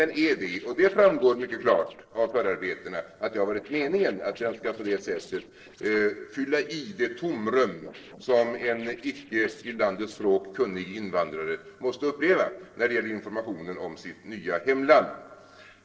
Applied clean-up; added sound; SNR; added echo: neural separator model SepFormer DNS4.